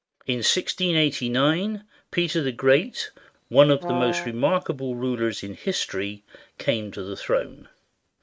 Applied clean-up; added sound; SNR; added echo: neural mask model RNNoise.